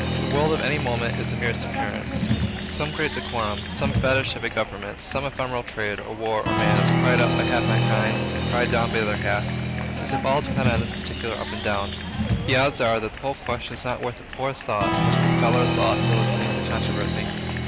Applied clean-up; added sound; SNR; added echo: none; Applause; -2 dB; none.